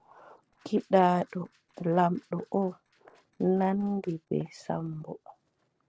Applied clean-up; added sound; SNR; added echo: neural separator model SepFormer DNS4.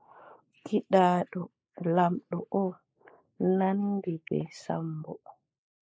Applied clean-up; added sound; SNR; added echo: neural mask model Resemble Enhance denoiser.